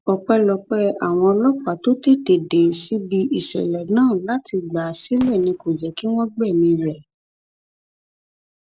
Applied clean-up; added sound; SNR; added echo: neural separator model SepFormer DNS4.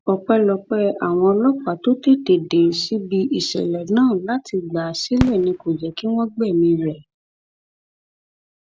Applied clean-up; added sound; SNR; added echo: none; Fireworks; 10 dB; none.